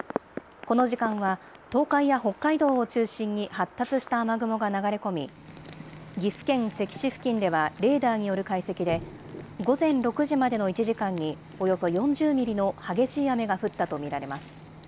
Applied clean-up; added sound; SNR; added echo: none; none; none; none.